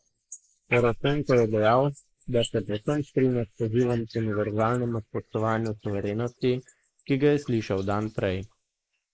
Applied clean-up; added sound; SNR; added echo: neural mask model Resemble Enhance denoiser.